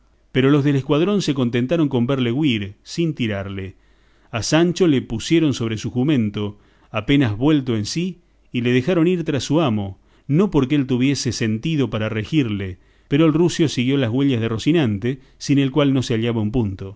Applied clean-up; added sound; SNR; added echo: none; none; none; none.